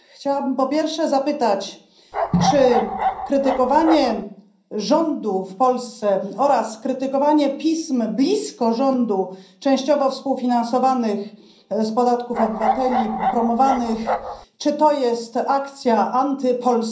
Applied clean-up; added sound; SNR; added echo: none; Bark; 4 dB; reverberation time 0.6 s.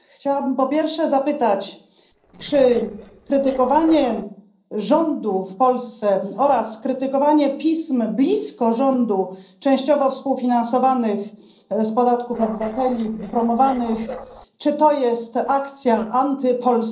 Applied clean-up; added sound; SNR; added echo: neural separator model SepFormer DNS4.